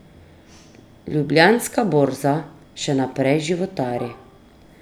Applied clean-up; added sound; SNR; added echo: none; none; none; none.